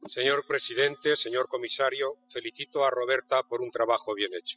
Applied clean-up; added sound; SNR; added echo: classical method spectral subtraction.